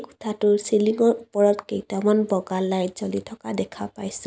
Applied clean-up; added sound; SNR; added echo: none; none; none; none.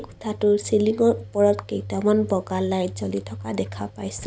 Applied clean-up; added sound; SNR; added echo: none; Slam / Engine; 14 dB; none.